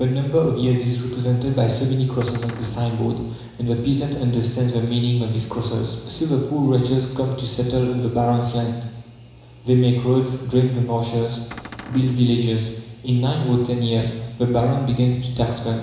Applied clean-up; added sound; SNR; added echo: none; Cupboard open or close; 16 dB; reverberation time 1.0 s.